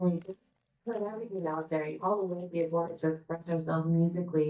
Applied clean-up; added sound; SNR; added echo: neural mask model DeepFilterNet 3.